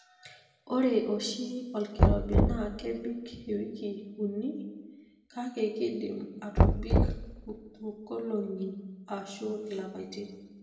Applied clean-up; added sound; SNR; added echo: none; Knock; -4 dB; reverberation time 1.0 s.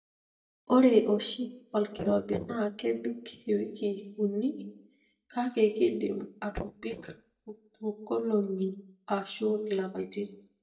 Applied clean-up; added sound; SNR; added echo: neural mask model DeepFilterNet 3.